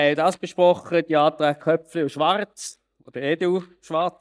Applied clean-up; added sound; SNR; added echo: neural mask model DeepFilterNet 3.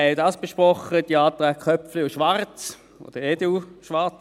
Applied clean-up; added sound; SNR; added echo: none; none; none; none.